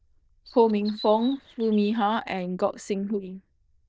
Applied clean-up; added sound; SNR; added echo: neural diffusion model UNIVERSE++.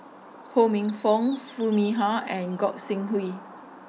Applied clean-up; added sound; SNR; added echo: none; Bird; 18 dB; none.